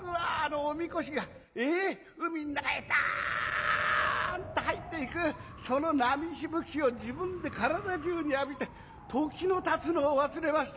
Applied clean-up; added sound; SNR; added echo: none; Wind; 15 dB; none.